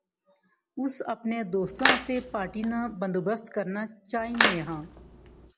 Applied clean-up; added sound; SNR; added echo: none; Splash, splatter; -2 dB; none.